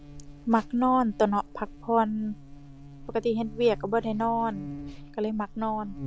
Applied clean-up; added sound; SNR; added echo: none; Buzz; 13 dB; none.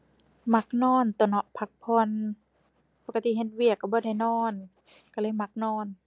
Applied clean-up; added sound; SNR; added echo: none; none; none; none.